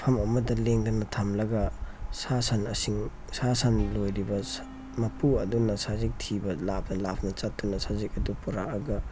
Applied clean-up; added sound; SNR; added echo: none; Electric guitar / Bass guitar; 18 dB; none.